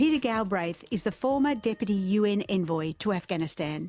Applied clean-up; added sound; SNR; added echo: none; none; none; none.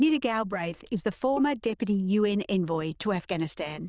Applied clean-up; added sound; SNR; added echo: neural diffusion model UNIVERSE++.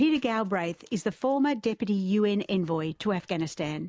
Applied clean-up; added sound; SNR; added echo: neural mask model Resemble Enhance denoiser.